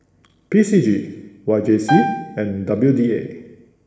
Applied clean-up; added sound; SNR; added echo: none; Piano; 6 dB; reverberation time 1.0 s.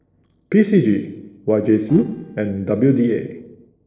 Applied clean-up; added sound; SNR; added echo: neural separator model SepFormer DNS4.